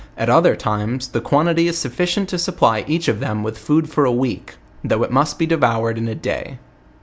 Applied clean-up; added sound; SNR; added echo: none; none; none; none.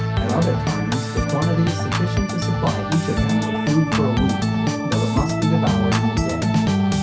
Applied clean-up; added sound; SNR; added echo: none; Organ; -4 dB; reverberation time 0.3 s.